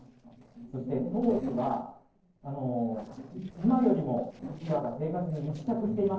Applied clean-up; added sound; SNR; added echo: neural separator model SepFormer DNS4.